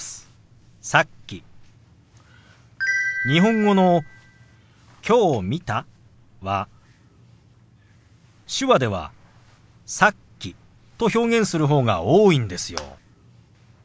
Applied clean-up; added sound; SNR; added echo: none; none; none; none.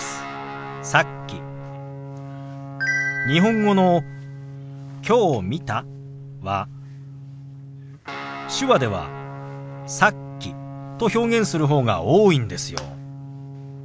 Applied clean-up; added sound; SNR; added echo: none; Guitar; 11 dB; none.